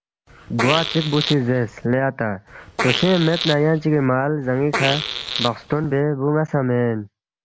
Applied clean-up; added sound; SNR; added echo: none; Fart; 6 dB; none.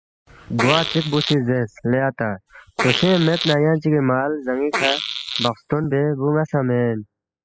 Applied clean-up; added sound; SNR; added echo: classical method spectral subtraction.